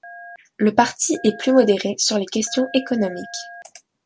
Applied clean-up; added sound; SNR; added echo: none; Telephone; 20 dB; none.